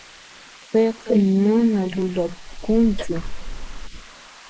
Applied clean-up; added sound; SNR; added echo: neural mask model Resemble Enhance denoiser.